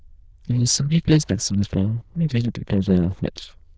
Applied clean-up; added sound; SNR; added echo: neural diffusion model UNIVERSE++.